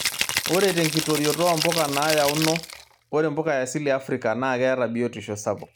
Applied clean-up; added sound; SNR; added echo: none; Rattle (instrument); 7 dB; none.